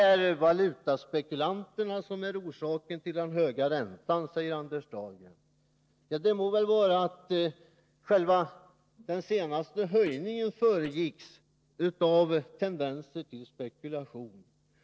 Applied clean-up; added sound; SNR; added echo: neural separator model SepFormer DNS4.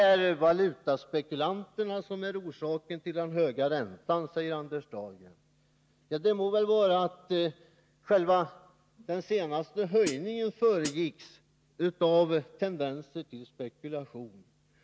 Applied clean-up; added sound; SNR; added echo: none; Hi-hat; 10 dB; none.